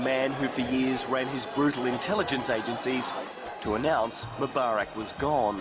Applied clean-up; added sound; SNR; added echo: none; none; none; none.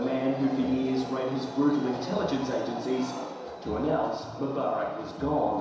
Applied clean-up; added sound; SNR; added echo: none; none; none; reverberation time 1.0 s.